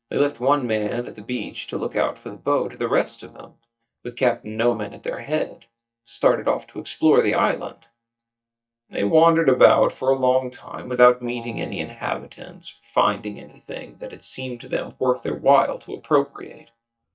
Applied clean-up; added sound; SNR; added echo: neural mask model DeepFilterNet 3.